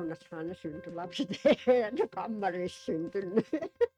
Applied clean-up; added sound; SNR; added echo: neural mask model RNNoise.